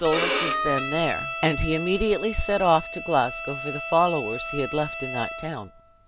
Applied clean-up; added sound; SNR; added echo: none; Bowed string instrument; 5 dB; none.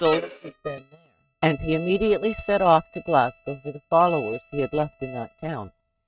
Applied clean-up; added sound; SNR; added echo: neural mask model RNNoise.